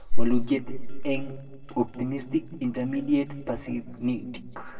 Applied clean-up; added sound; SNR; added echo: neural separator model SepFormer DNS4.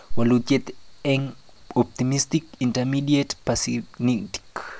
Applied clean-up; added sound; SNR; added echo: none; none; none; none.